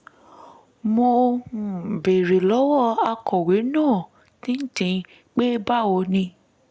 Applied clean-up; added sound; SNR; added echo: none; none; none; none.